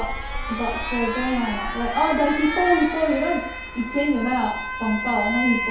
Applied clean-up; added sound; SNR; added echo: none; Alarm; 5 dB; reverberation time 2.4 s.